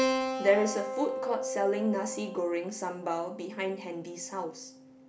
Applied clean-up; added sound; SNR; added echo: none; Keyboard (musical); 4 dB; none.